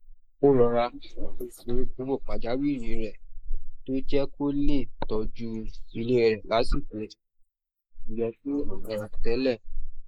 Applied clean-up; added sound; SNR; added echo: neural mask model Resemble Enhance denoiser.